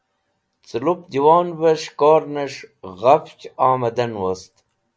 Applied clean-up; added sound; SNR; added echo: none; none; none; none.